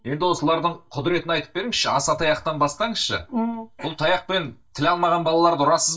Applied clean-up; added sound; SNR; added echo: neural mask model DeepFilterNet 3.